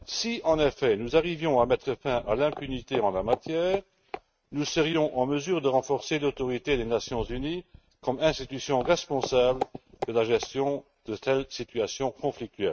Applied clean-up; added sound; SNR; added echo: neural mask model RNNoise.